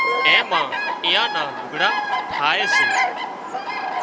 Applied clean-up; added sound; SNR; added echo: none; Bird vocalization, bird call, bird song; -2 dB; none.